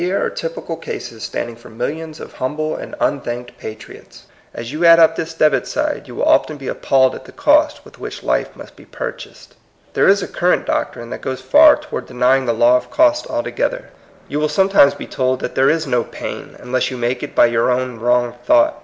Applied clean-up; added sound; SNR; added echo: none; none; none; none.